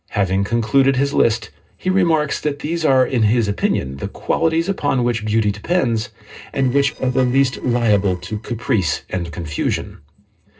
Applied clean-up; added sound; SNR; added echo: neural separator model SepFormer DNS4.